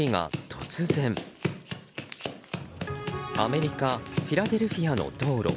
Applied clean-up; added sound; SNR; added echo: none; Run; 6 dB; none.